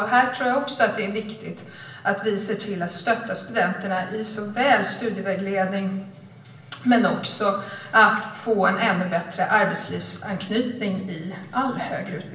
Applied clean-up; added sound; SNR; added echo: none; none; none; reverberation time 0.7 s.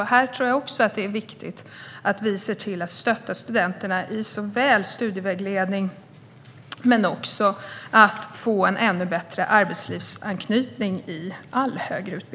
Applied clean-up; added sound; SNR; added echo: none; none; none; none.